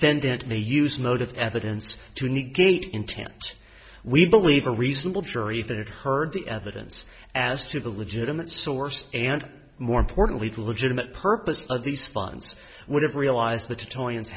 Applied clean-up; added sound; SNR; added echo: none; none; none; none.